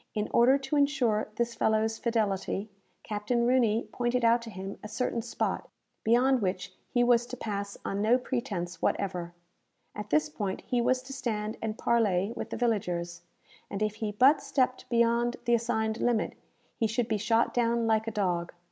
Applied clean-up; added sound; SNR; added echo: none; none; none; none.